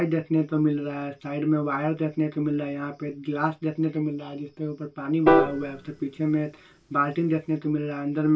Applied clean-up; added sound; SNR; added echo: none; Piano; 0 dB; reverberation time 0.2 s.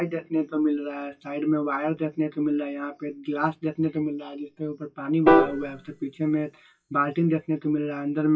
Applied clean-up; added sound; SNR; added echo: classical method WPE with log-MMSE.